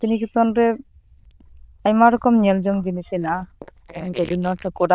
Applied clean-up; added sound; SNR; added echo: neural diffusion model UNIVERSE++.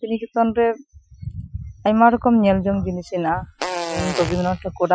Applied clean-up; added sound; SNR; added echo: classical method Wiener filter.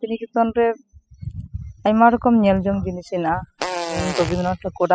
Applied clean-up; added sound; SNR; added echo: classical method spectral subtraction.